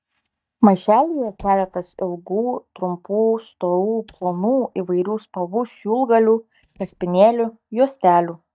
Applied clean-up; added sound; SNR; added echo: neural mask model DeepFilterNet 3.